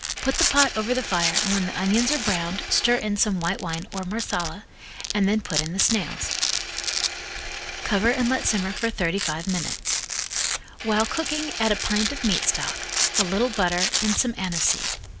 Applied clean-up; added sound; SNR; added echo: none; Domestic sounds, home sounds + Engine; 3 dB; none.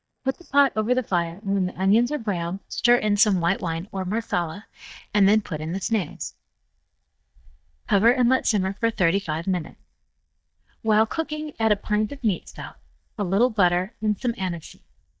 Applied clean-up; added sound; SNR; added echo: neural mask model DeepFilterNet 3.